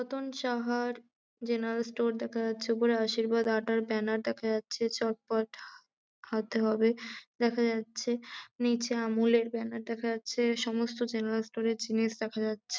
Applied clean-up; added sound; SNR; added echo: none; none; none; none.